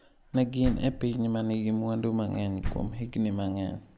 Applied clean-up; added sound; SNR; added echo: none; Slam; 10 dB; none.